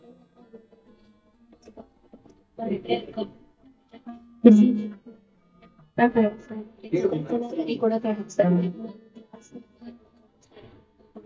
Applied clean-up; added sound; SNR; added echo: neural mask model DeepFilterNet 3.